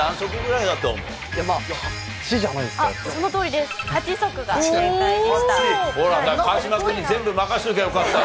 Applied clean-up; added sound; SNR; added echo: none; none; none; none.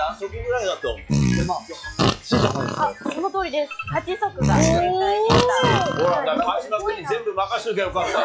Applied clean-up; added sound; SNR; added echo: classical method log-MMSE.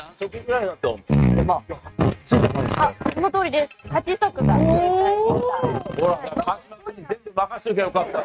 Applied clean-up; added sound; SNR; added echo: neural mask model RNNoise.